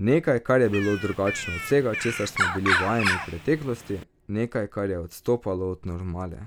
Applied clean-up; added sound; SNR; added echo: none; Bird; 3 dB; none.